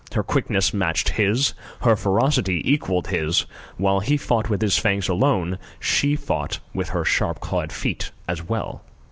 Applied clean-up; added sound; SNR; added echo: none; none; none; none.